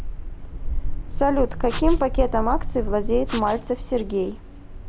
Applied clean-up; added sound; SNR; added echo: none; Writing + Wind; 1 dB; none.